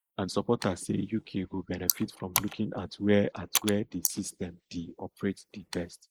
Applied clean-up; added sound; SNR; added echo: neural mask model Resemble Enhance denoiser.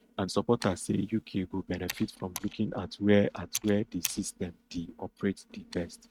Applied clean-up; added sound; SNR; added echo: neural mask model RNNoise.